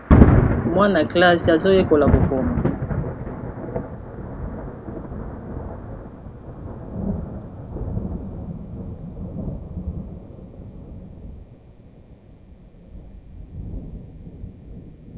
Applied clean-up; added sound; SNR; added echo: none; Thunder; -2 dB; none.